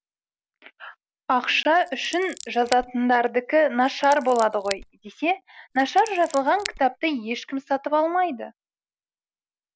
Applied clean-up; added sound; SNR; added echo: none; Scissors; 16 dB; none.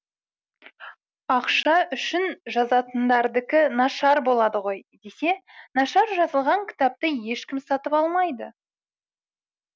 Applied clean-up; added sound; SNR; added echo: none; none; none; none.